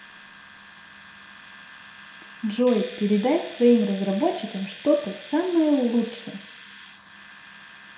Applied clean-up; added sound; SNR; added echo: none; Domestic sounds, home sounds; 17 dB; reverberation time 0.7 s.